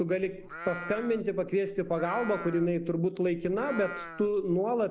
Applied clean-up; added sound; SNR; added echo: none; Livestock, farm animals, working animals; 13 dB; none.